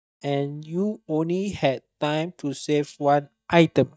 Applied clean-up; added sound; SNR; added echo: neural mask model DeepFilterNet 3.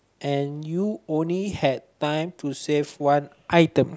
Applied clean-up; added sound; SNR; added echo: none; none; none; none.